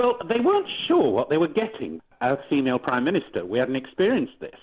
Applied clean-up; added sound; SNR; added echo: none; none; none; none.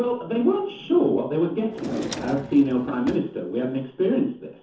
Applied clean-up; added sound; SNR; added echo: none; Drawer open or close; 11 dB; reverberation time 0.9 s.